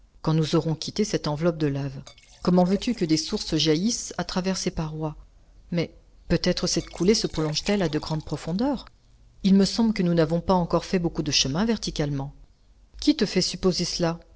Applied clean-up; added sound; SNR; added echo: neural separator model SepFormer DNS4.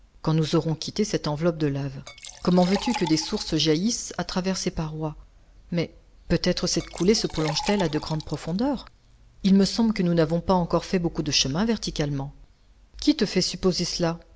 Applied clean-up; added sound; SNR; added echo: none; Liquid; 15 dB; none.